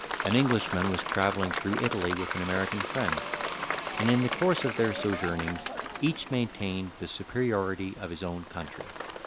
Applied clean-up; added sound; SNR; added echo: none; Bathtub (filling or washing) + Applause / Crowd; 4 dB; none.